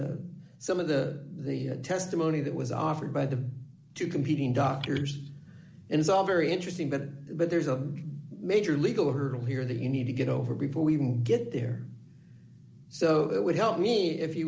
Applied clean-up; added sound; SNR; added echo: none; none; none; none.